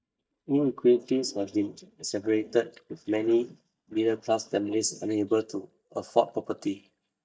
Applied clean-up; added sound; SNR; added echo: neural mask model DeepFilterNet 3.